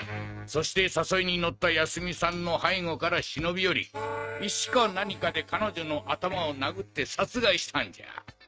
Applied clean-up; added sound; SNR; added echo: neural mask model RNNoise.